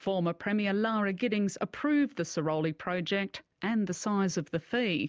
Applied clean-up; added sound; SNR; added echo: none; none; none; none.